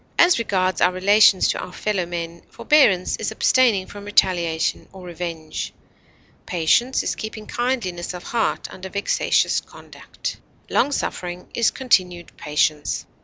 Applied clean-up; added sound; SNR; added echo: none; none; none; none.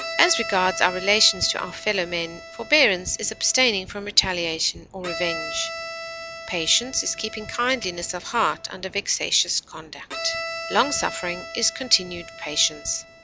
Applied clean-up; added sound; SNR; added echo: none; Bowed string instrument; 11 dB; none.